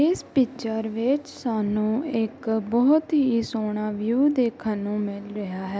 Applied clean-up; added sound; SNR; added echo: none; none; none; none.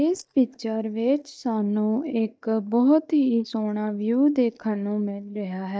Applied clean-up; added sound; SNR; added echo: neural mask model DeepFilterNet 3.